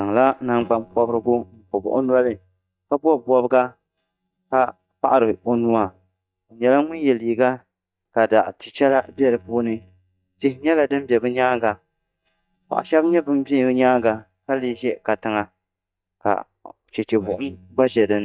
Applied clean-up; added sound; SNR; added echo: neural mask model DeepFilterNet 3.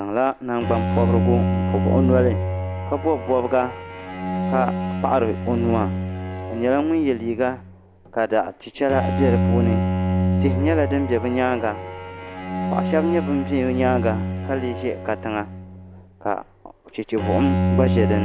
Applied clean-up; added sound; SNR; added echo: none; Bowed string instrument; 1 dB; none.